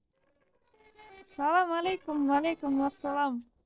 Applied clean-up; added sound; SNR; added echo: neural separator model SepFormer DNS4.